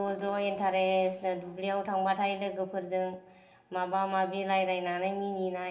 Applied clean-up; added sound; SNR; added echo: none; Percussion; 19 dB; reverberation time 0.9 s.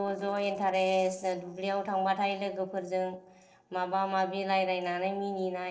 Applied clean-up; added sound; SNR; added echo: neural separator model SepFormer DNS4.